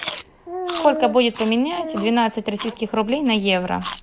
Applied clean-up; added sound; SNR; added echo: none; Chewing, mastication; 12 dB; none.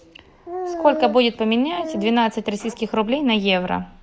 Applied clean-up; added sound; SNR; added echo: none; none; none; none.